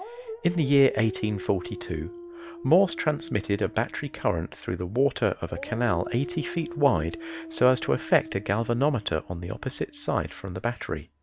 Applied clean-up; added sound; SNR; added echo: none; Dog; 14 dB; none.